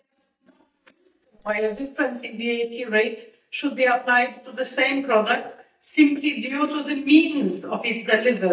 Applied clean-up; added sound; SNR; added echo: neural mask model DeepFilterNet 3.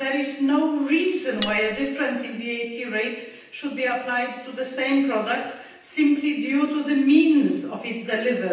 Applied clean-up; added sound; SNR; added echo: none; Cutlery, silverware; 11 dB; reverberation time 0.9 s.